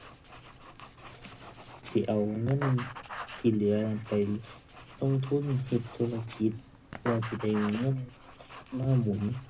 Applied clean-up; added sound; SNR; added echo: none; Writing; 13 dB; reverberation time 0.2 s.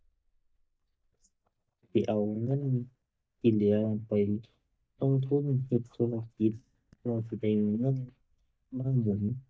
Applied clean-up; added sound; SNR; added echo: neural mask model DeepFilterNet 3.